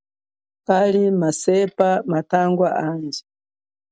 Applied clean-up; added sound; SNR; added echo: none; none; none; none.